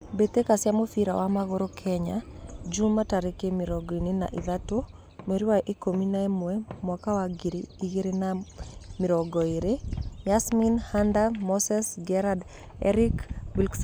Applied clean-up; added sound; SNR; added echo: none; none; none; none.